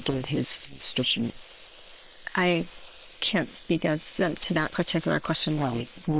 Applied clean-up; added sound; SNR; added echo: neural separator model SepFormer WHAM!.